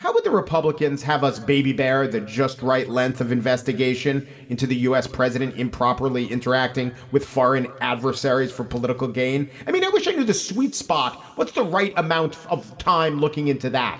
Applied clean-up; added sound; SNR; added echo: none; none; none; reverberation time 1.8 s.